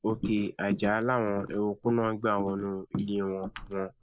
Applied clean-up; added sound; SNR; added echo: neural mask model Resemble Enhance denoiser.